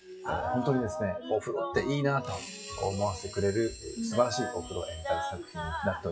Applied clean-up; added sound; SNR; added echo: classical method WPE with log-MMSE.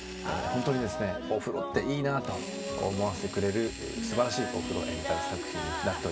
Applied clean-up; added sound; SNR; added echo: none; Drill; 13 dB; reverberation time 1.9 s.